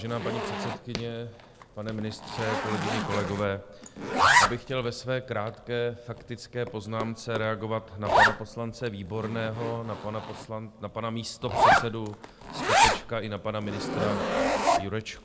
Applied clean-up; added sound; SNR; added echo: none; Zipper (clothing); -4 dB; none.